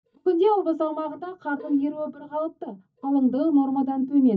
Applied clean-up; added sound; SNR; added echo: neural mask model DeepFilterNet 3.